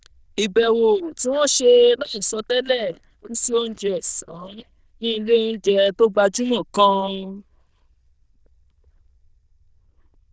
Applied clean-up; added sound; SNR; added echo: neural diffusion model UNIVERSE++.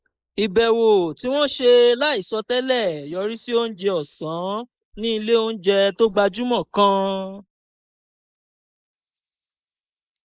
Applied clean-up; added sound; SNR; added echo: neural mask model Resemble Enhance denoiser.